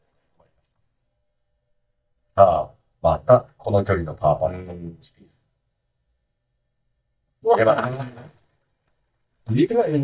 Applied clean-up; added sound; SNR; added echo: neural mask model DeepFilterNet 3.